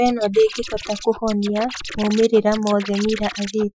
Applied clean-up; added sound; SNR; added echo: classical method Wiener filter.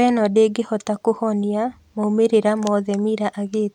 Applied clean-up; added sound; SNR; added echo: none; none; none; none.